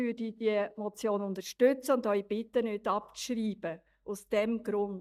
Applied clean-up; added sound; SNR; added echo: neural mask model DeepFilterNet 3.